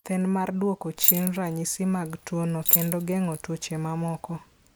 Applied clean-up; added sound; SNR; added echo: none; Keys jangling; 1 dB; none.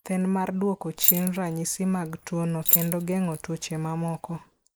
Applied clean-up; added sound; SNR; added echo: neural mask model Resemble Enhance denoiser.